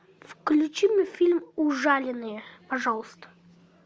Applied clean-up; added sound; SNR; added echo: none; none; none; none.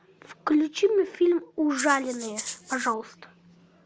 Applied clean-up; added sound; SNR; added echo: none; Rattle (instrument); 11 dB; none.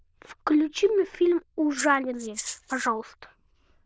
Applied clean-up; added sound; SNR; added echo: neural diffusion model UNIVERSE++.